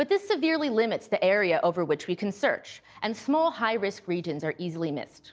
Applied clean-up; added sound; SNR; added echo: none; none; none; none.